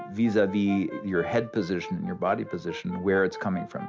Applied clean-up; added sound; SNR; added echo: none; Brass instrument; 13 dB; none.